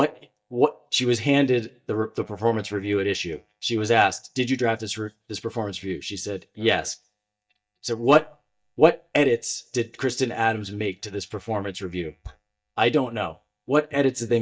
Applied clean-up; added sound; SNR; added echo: neural mask model DeepFilterNet 3.